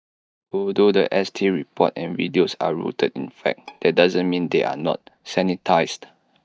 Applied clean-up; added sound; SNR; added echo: neural mask model DeepFilterNet 3.